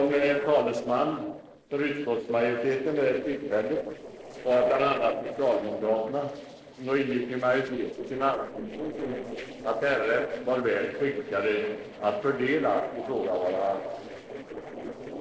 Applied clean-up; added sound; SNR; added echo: neural separator model SepFormer DNS4.